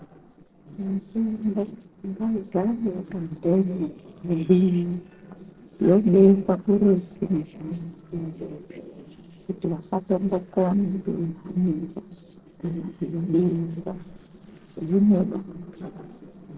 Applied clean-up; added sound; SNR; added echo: neural separator model SepFormer DNS4.